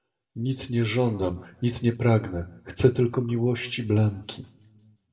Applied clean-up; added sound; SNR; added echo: none; none; none; reverberation time 0.7 s.